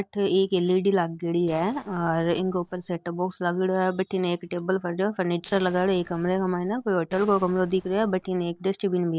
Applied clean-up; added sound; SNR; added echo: neural separator model SepFormer DNS4.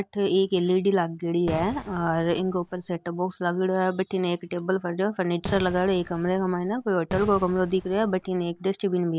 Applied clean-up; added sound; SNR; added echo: none; Fireworks; 14 dB; none.